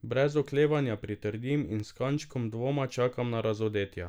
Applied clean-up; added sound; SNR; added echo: none; none; none; none.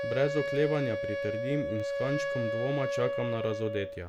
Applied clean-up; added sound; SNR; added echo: none; Wind instrument, woodwind instrument; 1 dB; none.